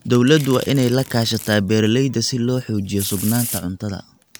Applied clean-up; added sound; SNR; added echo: none; Domestic sounds, home sounds; 15 dB; none.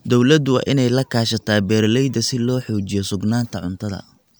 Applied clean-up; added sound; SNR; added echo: none; none; none; none.